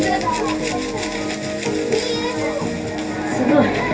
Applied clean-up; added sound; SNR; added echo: none; none; none; reverberation time 0.3 s.